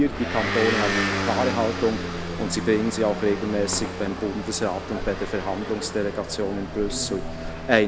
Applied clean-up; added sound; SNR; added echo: none; Motor vehicle (road) / Engine; 4 dB; none.